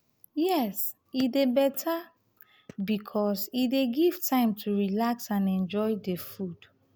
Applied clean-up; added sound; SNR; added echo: none; none; none; none.